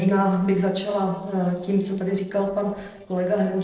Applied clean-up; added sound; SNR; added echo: neural separator model SepFormer DNS4.